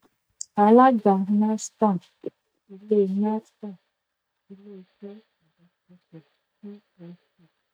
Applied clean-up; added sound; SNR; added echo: neural mask model DeepFilterNet 3.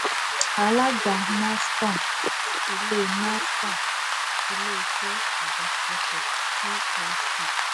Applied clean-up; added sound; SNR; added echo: none; Rain; -4 dB; none.